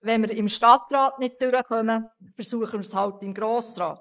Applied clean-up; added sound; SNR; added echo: neural mask model Resemble Enhance denoiser.